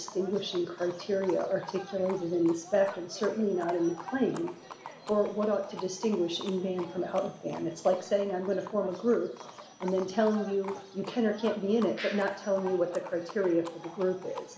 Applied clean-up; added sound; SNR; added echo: none; Livestock, farm animals, working animals; 15 dB; reverberation time 0.6 s.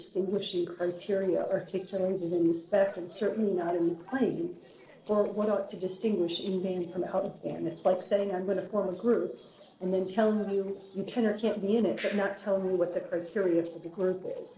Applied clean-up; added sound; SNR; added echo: neural separator model SepFormer DNS4.